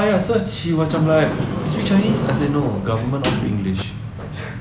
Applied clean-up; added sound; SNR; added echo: none; Sliding door; 5 dB; none.